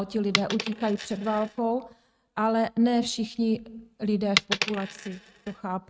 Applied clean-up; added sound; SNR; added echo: neural mask model RNNoise.